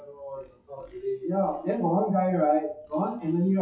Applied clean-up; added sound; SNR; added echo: classical method WPE with log-MMSE.